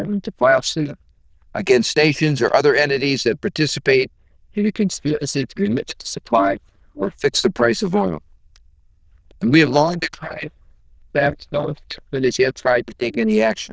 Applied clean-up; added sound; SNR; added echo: neural diffusion model UNIVERSE++.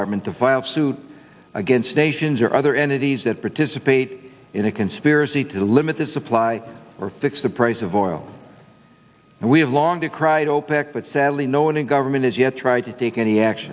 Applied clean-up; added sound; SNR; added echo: none; none; none; none.